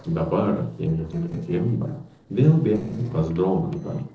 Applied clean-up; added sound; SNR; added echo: neural separator model SepFormer DNS4.